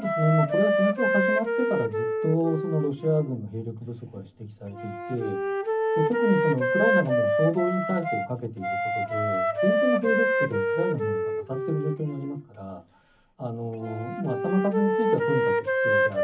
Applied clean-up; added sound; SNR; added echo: none; Wind instrument, woodwind instrument; -2 dB; reverberation time 0.3 s.